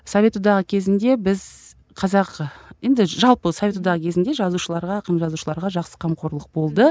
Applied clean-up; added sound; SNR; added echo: none; none; none; none.